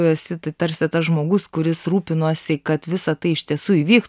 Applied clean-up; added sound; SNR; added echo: none; none; none; none.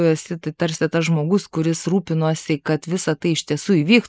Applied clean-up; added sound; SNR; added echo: neural mask model Resemble Enhance denoiser.